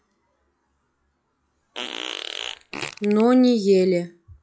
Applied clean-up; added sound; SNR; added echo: classical method log-MMSE.